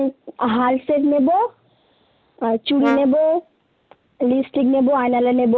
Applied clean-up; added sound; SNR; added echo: none; Brass instrument; 12 dB; none.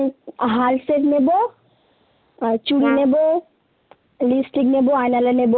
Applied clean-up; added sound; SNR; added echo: neural mask model Resemble Enhance denoiser.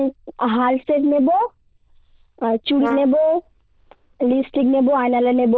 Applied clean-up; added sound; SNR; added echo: neural diffusion model UNIVERSE++.